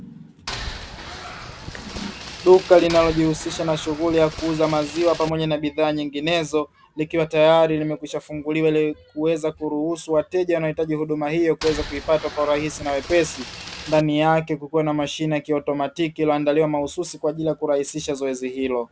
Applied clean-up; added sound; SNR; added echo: none; Boat, Water vehicle; 12 dB; none.